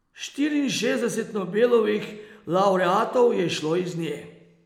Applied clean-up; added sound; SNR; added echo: none; none; none; none.